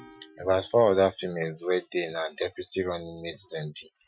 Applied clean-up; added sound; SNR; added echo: classical method Wiener filter.